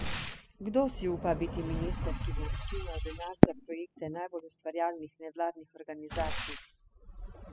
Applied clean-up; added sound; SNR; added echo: classical method spectral subtraction.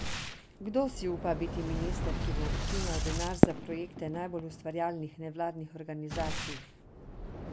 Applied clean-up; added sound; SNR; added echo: none; Fireworks + Boom; -3 dB; none.